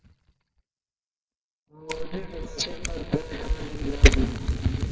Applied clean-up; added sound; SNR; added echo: neural mask model DeepFilterNet 3.